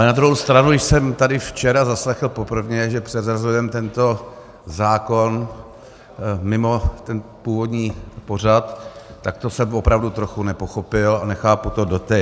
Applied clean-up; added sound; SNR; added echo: none; none; none; none.